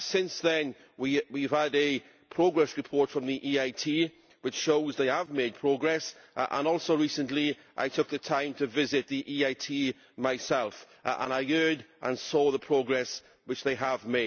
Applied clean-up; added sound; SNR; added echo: none; none; none; none.